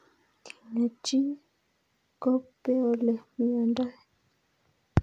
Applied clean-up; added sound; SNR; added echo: none; none; none; none.